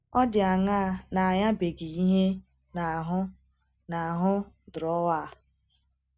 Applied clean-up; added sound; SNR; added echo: neural mask model RNNoise.